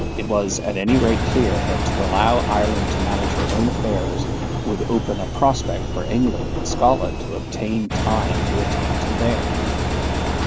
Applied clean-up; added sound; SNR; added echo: none; Engine; -1 dB; none.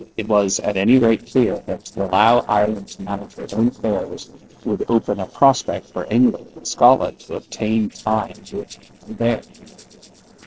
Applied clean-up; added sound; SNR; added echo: neural separator model SepFormer DNS4.